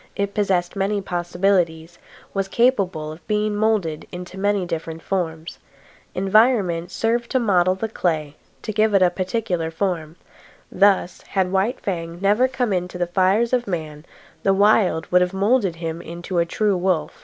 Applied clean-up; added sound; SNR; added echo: none; none; none; none.